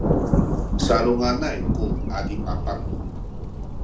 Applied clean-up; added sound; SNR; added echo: none; Thunder; -4 dB; reverberation time 0.4 s.